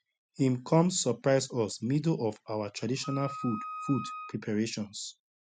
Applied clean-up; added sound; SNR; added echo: none; Wind instrument, woodwind instrument; 10 dB; none.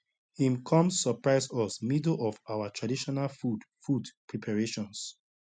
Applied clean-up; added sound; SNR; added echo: none; none; none; none.